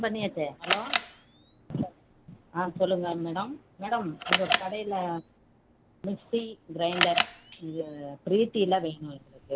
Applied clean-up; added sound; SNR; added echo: none; Camera; 2 dB; none.